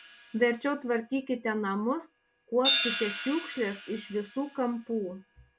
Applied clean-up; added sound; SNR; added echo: none; Hi-hat; 4 dB; none.